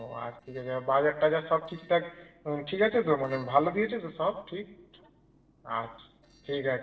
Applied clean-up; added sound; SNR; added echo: neural separator model SepFormer DNS4.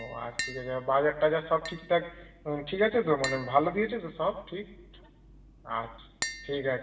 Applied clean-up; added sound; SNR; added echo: none; Tap; 13 dB; reverberation time 0.8 s.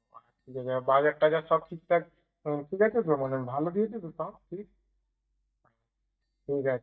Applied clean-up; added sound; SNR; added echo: neural mask model DeepFilterNet 3.